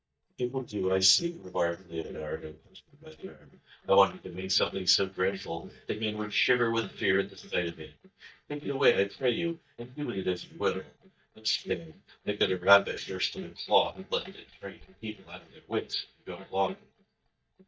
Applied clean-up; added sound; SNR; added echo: neural mask model DeepFilterNet 3.